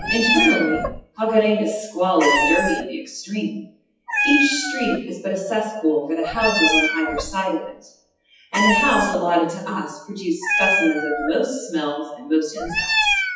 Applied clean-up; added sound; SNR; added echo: classical method WPE with log-MMSE.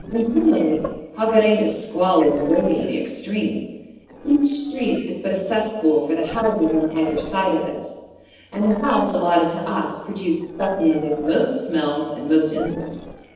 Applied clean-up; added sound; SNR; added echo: neural separator model SepFormer DNS4.